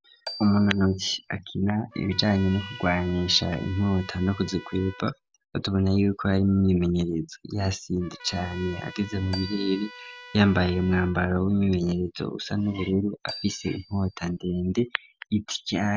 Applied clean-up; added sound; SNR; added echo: none; Trumpet + Marimba, xylophone; 18 dB; none.